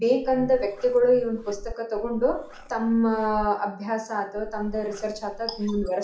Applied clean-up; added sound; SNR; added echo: none; Meow; 14 dB; reverberation time 0.4 s.